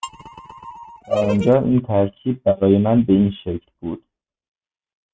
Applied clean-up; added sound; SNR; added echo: neural mask model RNNoise.